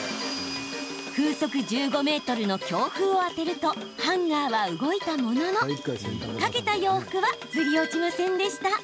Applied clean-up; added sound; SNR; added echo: none; Snare drum + Alarm; 19 dB; none.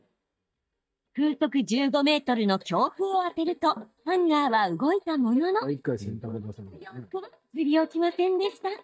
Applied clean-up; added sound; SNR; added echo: neural mask model DeepFilterNet 3.